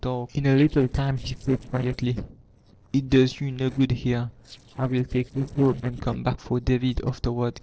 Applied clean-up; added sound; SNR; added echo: neural separator model SepFormer DNS4.